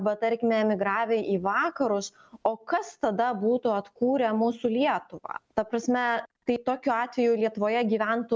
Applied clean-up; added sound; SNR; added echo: none; none; none; none.